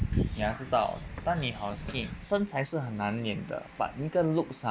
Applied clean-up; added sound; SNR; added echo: none; none; none; none.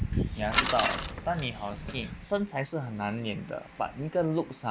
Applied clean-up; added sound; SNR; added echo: none; Bicycle; 1 dB; none.